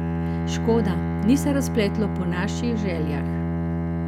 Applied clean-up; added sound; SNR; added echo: none; Bowed string instrument; -1 dB; none.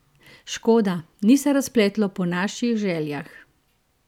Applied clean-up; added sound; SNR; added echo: none; none; none; none.